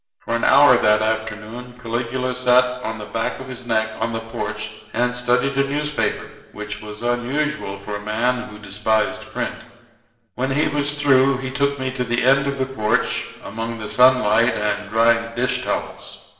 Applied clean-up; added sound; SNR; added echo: none; none; none; reverberation time 1.2 s.